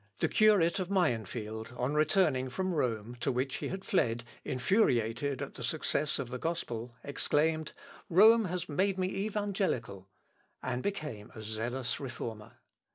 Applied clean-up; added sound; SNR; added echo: none; none; none; none.